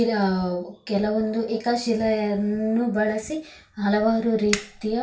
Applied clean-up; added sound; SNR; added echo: none; Fire; 17 dB; reverberation time 0.3 s.